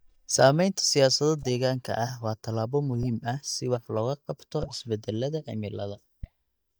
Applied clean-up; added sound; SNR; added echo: neural mask model DeepFilterNet 3.